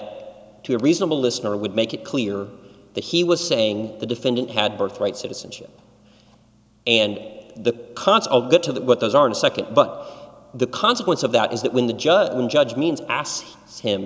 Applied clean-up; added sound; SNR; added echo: none; none; none; none.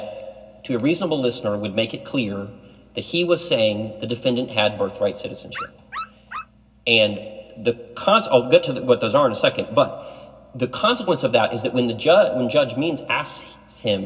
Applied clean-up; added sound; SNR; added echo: none; Dog; 14 dB; reverberation time 0.4 s.